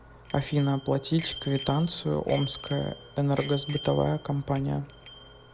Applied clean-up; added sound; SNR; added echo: none; Bicycle bell; 15 dB; none.